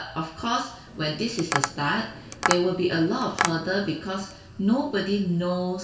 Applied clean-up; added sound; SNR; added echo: none; Tap; 5 dB; reverberation time 2.7 s.